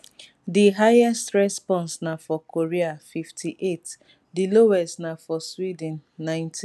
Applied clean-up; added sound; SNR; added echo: none; none; none; none.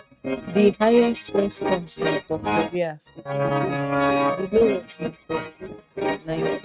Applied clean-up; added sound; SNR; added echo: neural mask model RNNoise.